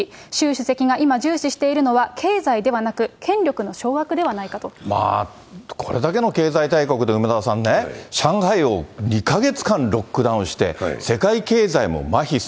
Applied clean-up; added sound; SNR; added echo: none; none; none; none.